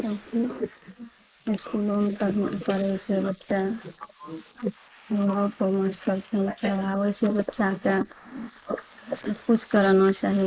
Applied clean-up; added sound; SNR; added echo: neural mask model Resemble Enhance denoiser.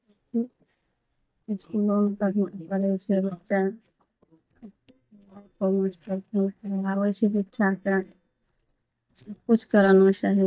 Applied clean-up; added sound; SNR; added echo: neural mask model DeepFilterNet 3.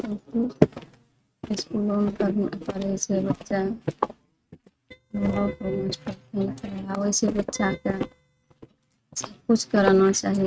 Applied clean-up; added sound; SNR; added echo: neural mask model RNNoise.